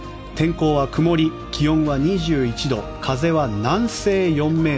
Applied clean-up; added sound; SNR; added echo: none; none; none; none.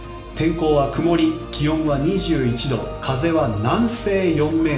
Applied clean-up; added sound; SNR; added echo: none; none; none; reverberation time 0.6 s.